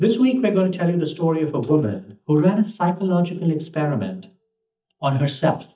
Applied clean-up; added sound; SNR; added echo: neural mask model DeepFilterNet 3.